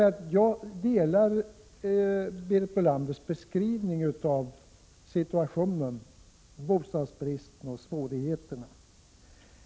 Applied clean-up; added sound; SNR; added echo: none; none; none; none.